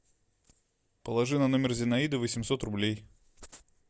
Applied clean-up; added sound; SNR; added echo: none; none; none; none.